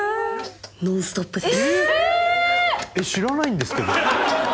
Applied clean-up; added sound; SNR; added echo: none; none; none; none.